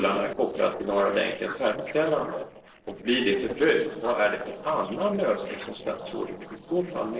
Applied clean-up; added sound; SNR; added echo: neural separator model SepFormer DNS4.